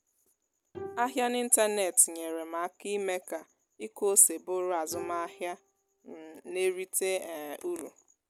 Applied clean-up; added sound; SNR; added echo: none; Bowed string instrument; 18 dB; none.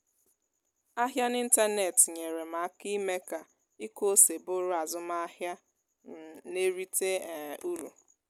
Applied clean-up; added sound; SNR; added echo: none; none; none; none.